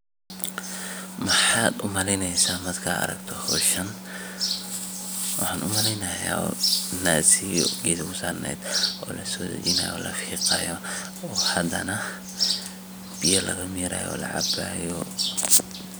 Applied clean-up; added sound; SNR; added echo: none; none; none; none.